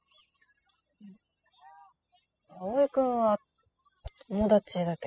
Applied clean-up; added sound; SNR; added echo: classical method spectral subtraction.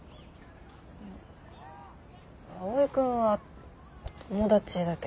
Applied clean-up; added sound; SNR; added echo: none; Whoosh, swoosh, swish; 13 dB; none.